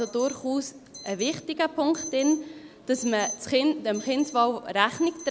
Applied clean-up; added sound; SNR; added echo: none; Alarm; 16 dB; none.